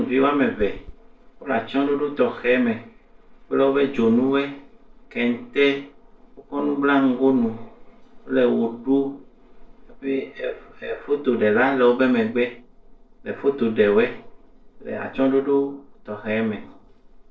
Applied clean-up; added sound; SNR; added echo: neural separator model SepFormer DNS4.